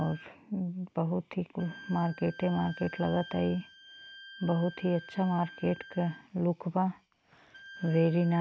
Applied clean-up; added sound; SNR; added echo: none; Wind instrument, woodwind instrument; 19 dB; none.